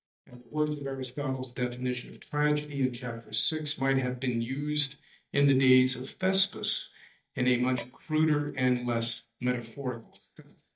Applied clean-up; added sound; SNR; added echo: neural mask model DeepFilterNet 3.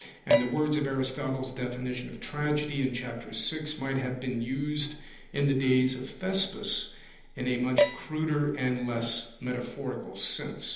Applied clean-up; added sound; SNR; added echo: none; Dishes, pots, and pans; 3 dB; reverberation time 0.9 s.